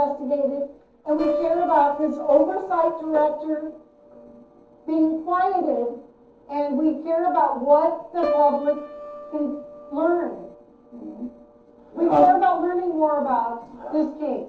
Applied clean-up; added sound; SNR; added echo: neural separator model SepFormer DNS4.